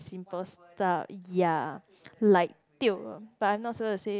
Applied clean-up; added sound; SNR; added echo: none; none; none; none.